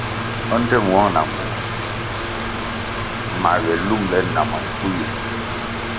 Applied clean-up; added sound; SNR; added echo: none; Mechanical fan; 2 dB; none.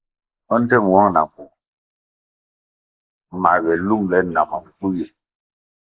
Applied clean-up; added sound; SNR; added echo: neural mask model Resemble Enhance denoiser.